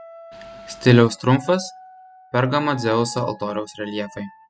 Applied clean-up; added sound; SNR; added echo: classical method spectral subtraction.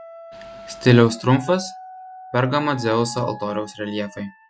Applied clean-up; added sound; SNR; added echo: classical method Wiener filter.